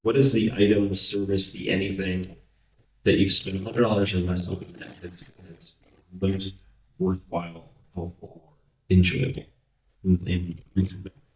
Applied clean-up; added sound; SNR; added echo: neural mask model DeepFilterNet 3.